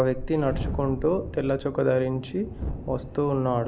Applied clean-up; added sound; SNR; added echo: none; Thunderstorm; 9 dB; none.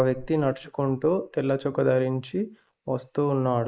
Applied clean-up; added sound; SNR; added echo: neural mask model Resemble Enhance denoiser.